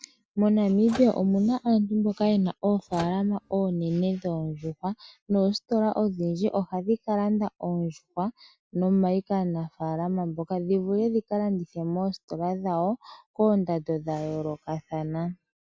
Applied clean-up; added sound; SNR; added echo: none; Microwave oven; 17 dB; none.